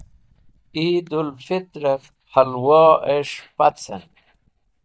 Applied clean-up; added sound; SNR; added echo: neural mask model DeepFilterNet 3.